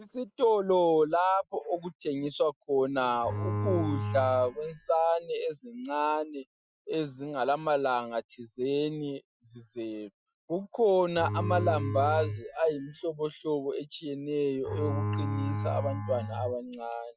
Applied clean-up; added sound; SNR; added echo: classical method Wiener filter.